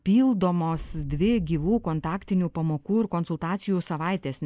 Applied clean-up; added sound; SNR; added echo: neural mask model DeepFilterNet 3.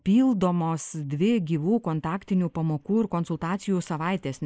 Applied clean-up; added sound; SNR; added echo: neural mask model Resemble Enhance denoiser.